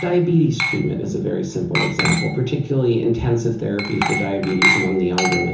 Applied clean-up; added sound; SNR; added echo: none; Glass; 5 dB; reverberation time 0.7 s.